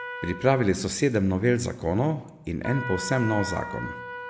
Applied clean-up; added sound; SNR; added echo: none; Trumpet; 12 dB; none.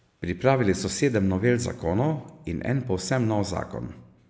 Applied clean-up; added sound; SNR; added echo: none; none; none; none.